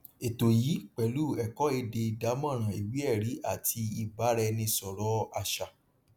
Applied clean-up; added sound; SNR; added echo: none; none; none; none.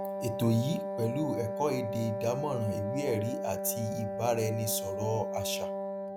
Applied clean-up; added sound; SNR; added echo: none; Wind instrument, woodwind instrument; 2 dB; none.